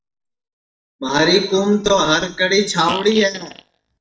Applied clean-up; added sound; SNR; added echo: neural mask model DeepFilterNet 3.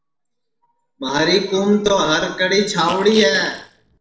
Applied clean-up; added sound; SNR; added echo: neural separator model SepFormer DNS4.